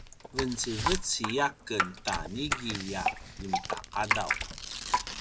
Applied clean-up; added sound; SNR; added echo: none; Tearing + Drip; -1 dB; none.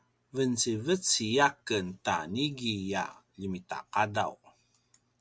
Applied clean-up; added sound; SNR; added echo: none; none; none; none.